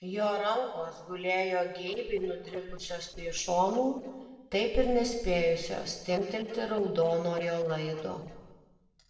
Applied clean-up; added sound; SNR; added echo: neural separator model SepFormer DNS4.